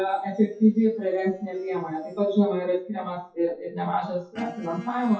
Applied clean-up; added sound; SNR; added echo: classical method WPE with log-MMSE.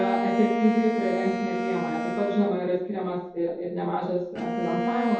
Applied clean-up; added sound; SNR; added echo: none; Bowed string instrument; 3 dB; reverberation time 0.7 s.